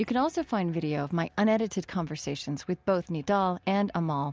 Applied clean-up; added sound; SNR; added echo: none; none; none; none.